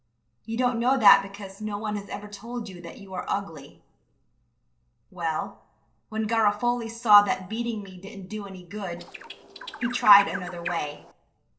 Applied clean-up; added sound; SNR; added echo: neural separator model SepFormer DNS4.